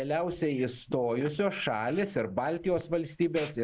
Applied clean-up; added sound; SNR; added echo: neural mask model Resemble Enhance denoiser.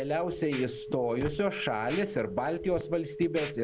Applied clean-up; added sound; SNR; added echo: none; Telephone + Scratching (performance technique); 10 dB; none.